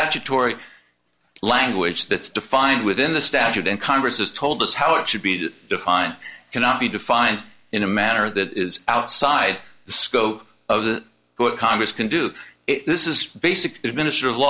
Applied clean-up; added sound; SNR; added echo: none; none; none; none.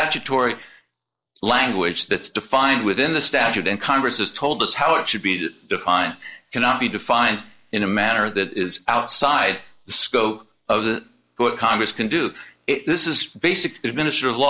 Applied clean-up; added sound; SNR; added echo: neural mask model Resemble Enhance denoiser.